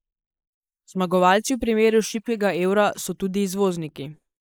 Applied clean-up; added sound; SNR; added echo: neural mask model Resemble Enhance denoiser.